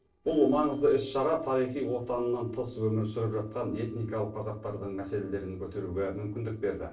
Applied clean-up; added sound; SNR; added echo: neural separator model SepFormer DNS4.